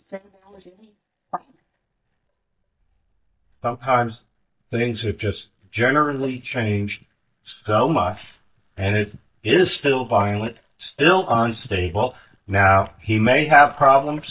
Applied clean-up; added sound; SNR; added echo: neural mask model DeepFilterNet 3.